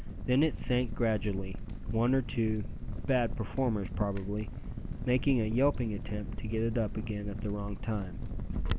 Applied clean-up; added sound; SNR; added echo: none; Crackle; 3 dB; none.